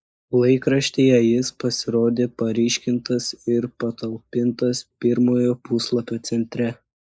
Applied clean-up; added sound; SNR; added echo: neural mask model Resemble Enhance denoiser.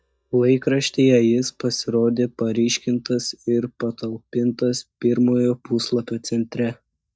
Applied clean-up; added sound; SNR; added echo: neural mask model DeepFilterNet 3.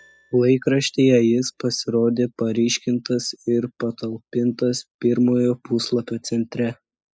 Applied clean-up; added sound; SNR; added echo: classical method spectral subtraction.